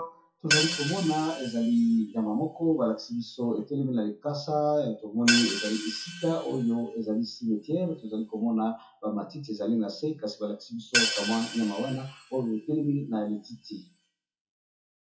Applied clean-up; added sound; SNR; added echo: classical method WPE with log-MMSE.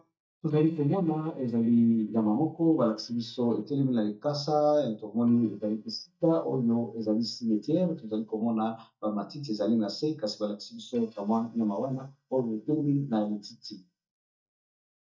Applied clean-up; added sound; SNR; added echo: neural mask model DeepFilterNet 3.